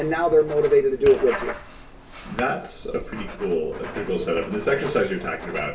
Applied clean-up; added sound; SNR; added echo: none; Writing; 12 dB; reverberation time 0.2 s.